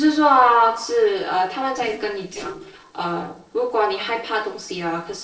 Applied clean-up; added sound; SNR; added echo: neural separator model SepFormer DNS4.